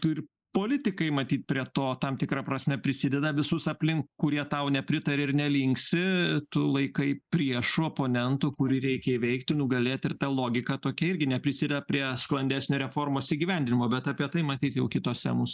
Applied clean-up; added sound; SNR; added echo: neural mask model Resemble Enhance denoiser.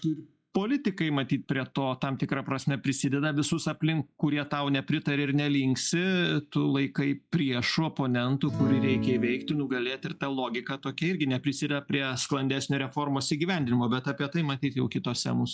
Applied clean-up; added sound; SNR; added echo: classical method log-MMSE.